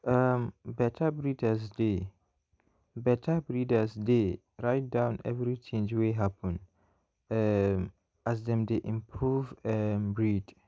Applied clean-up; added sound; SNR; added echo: none; none; none; none.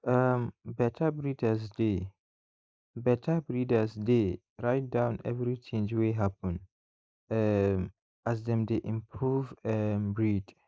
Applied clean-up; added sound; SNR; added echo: neural mask model Resemble Enhance denoiser.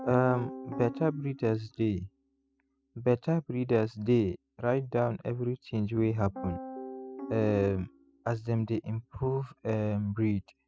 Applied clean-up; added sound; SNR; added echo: classical method spectral subtraction.